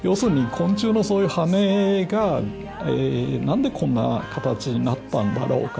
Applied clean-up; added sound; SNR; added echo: none; none; none; none.